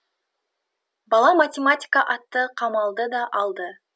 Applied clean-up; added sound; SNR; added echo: none; none; none; none.